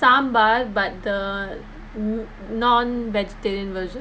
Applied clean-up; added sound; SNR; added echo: none; none; none; none.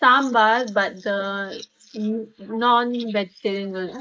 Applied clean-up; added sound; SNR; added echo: neural mask model Resemble Enhance denoiser.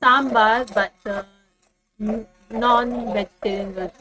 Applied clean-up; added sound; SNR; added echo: neural mask model RNNoise.